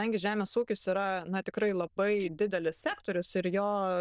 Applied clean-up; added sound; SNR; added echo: neural diffusion model UNIVERSE++.